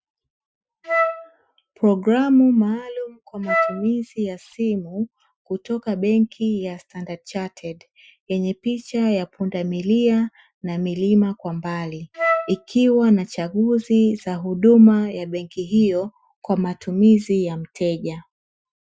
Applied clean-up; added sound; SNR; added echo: classical method Wiener filter.